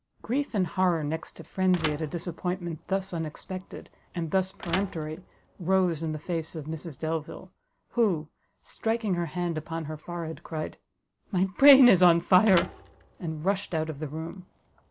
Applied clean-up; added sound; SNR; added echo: none; Thump, thud; 13 dB; none.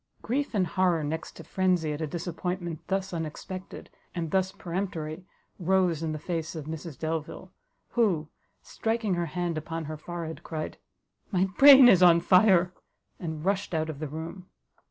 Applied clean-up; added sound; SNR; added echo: none; none; none; none.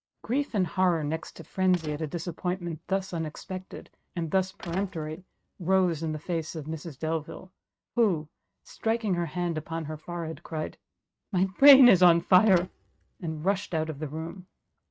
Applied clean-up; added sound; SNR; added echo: neural mask model RNNoise.